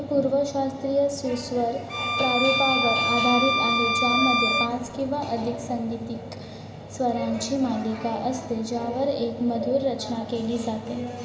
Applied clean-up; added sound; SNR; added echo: none; Bowed string instrument; -1 dB; reverberation time 2.9 s.